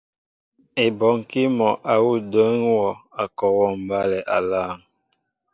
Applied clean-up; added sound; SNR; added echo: none; none; none; none.